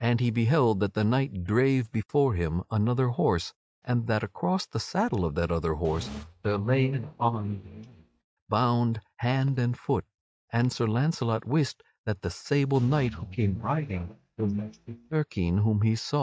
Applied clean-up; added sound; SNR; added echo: neural mask model DeepFilterNet 3.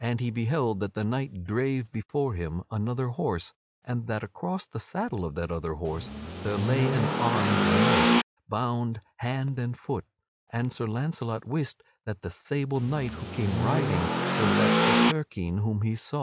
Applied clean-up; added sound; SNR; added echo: none; Accelerating, revving, vroom / Car; -5 dB; none.